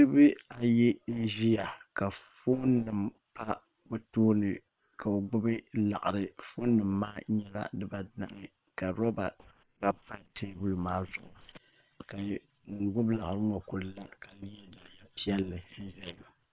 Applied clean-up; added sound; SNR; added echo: neural separator model SepFormer WHAM!.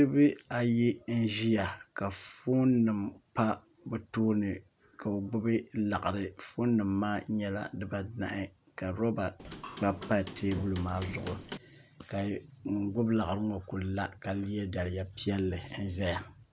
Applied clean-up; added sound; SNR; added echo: none; Hammer / Wood; 12 dB; none.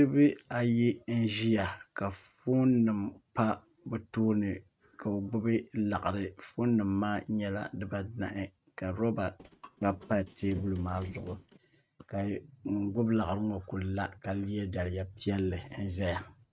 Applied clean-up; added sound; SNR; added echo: neural mask model RNNoise.